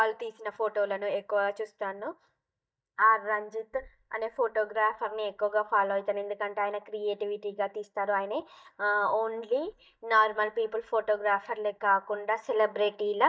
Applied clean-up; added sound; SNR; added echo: neural mask model DeepFilterNet 3.